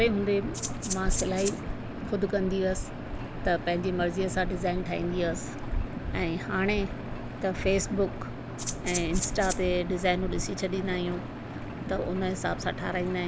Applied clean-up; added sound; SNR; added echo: none; Rattle (instrument) + Engine; 8 dB; none.